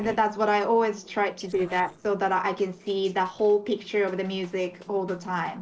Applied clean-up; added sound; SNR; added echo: neural separator model SepFormer DNS4.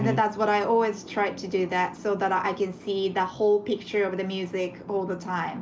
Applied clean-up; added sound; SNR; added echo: none; none; none; none.